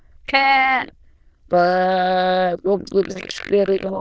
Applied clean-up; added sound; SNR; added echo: neural diffusion model UNIVERSE++.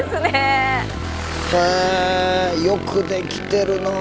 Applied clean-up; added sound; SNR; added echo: none; Motorcycle / Engine; 8 dB; none.